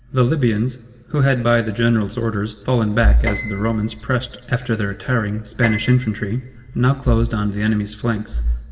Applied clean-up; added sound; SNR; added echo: none; Piano; 15 dB; reverberation time 1.3 s.